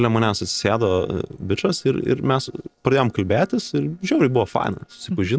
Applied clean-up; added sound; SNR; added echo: neural separator model SepFormer DNS4.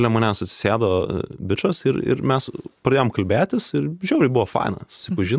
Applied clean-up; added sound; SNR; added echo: none; none; none; none.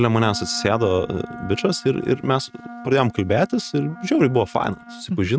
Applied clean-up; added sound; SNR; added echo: neural mask model RNNoise.